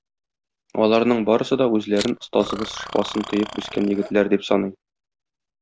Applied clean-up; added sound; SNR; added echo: none; Camera + Burping, eructation; 13 dB; none.